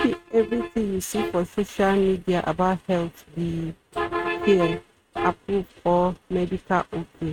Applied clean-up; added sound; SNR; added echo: neural mask model RNNoise.